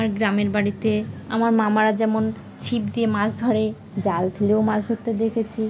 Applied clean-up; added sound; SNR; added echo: none; none; none; none.